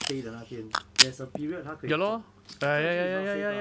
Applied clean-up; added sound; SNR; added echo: none; Packing tape, duct tape / Tearing; 2 dB; none.